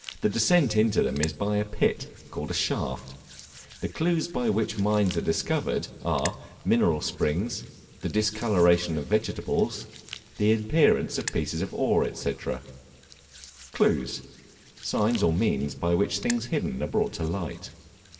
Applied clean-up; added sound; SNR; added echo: none; Hands; 19 dB; reverberation time 1.6 s.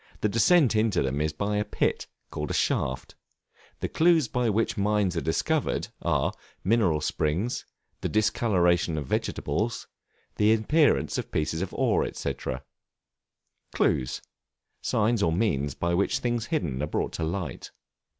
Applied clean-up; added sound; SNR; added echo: none; none; none; none.